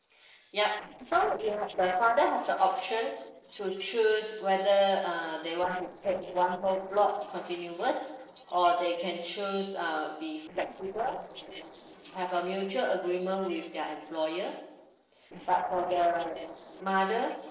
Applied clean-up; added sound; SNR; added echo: neural separator model SepFormer DNS4.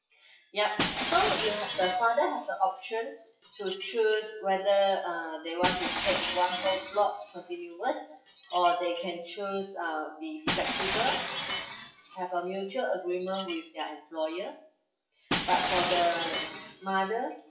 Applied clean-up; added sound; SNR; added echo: classical method WPE with log-MMSE.